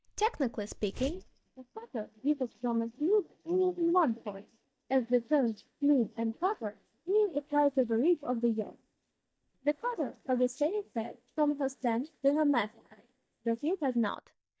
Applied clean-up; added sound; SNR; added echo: neural mask model DeepFilterNet 3.